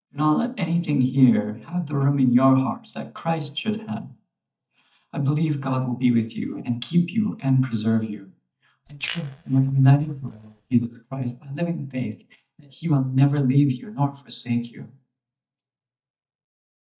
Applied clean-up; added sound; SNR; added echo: neural mask model DeepFilterNet 3.